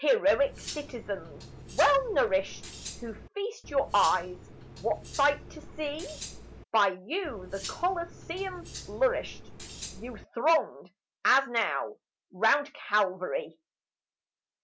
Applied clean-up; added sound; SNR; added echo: none; Cutlery, silverware; 13 dB; none.